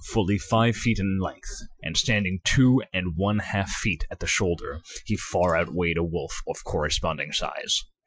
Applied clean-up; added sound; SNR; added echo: classical method Wiener filter.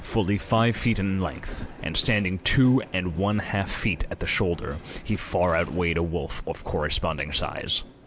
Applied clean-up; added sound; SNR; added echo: none; Train; 19 dB; none.